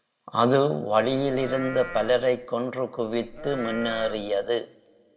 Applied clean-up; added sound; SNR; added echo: none; Livestock, farm animals, working animals; 13 dB; reverberation time 0.8 s.